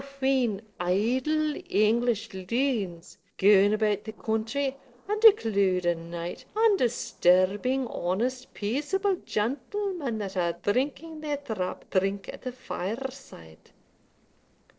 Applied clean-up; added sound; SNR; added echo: neural separator model SepFormer DNS4.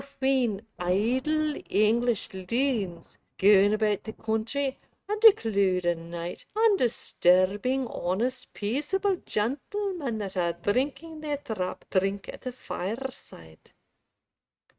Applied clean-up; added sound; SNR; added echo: neural mask model RNNoise.